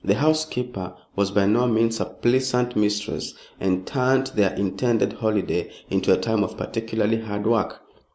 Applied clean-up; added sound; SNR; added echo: none; none; none; none.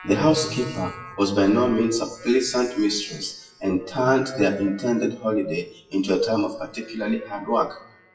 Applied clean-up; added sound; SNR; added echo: classical method WPE with log-MMSE.